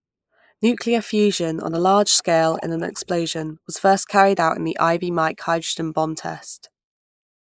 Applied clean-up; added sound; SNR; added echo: neural mask model Resemble Enhance denoiser.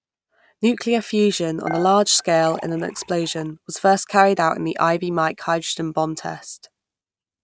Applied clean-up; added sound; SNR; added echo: neural mask model RNNoise.